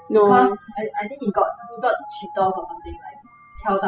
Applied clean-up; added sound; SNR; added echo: classical method spectral subtraction.